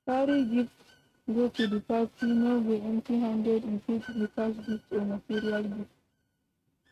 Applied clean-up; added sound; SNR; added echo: neural mask model RNNoise.